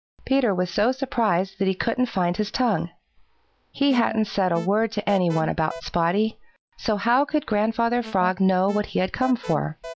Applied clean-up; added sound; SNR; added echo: none; Alarm; 15 dB; none.